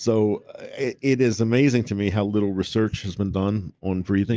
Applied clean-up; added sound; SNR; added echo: none; none; none; none.